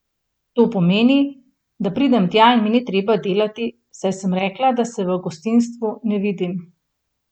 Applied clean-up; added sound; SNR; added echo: none; none; none; none.